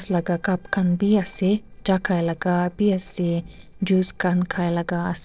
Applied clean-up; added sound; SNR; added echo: neural separator model SepFormer DNS4.